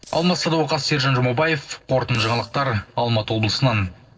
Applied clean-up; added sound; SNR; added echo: neural separator model SepFormer DNS4.